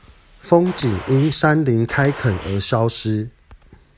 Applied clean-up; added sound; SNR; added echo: none; Gunshot, gunfire; 16 dB; none.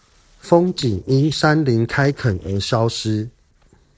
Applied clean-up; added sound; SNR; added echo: neural separator model SepFormer DNS4.